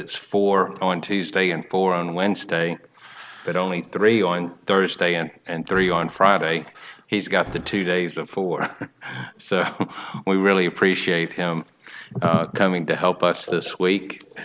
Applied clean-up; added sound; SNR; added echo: none; Slam; 20 dB; none.